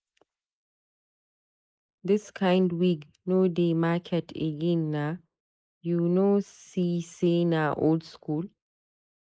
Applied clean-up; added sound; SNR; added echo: neural mask model Resemble Enhance denoiser.